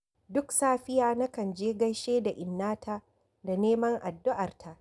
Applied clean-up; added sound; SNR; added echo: none; none; none; none.